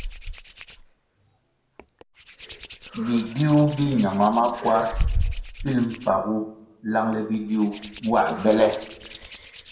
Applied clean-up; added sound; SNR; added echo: none; Hands; 8 dB; reverberation time 0.7 s.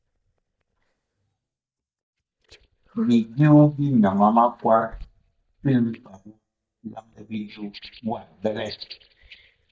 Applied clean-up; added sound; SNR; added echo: neural mask model DeepFilterNet 3.